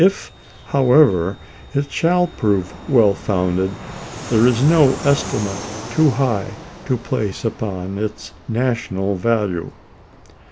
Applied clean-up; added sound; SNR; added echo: none; Fixed-wing aircraft, airplane; 15 dB; none.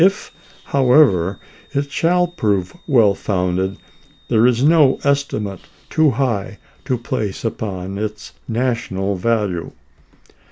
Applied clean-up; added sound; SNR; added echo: none; none; none; none.